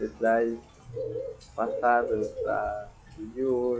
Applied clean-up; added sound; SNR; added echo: classical method log-MMSE.